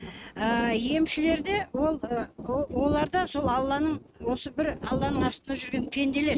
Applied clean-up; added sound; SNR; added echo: neural mask model RNNoise.